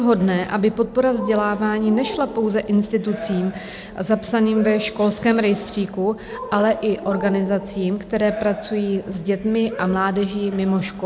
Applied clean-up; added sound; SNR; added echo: none; Cheering; 15 dB; none.